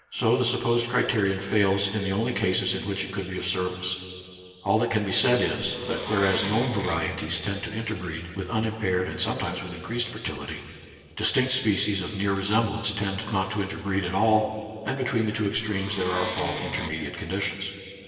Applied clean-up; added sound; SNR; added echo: neural separator model SepFormer DNS4.